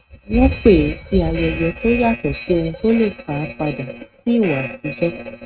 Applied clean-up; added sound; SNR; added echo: neural mask model RNNoise.